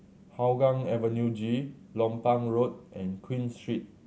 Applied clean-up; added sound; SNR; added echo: none; none; none; none.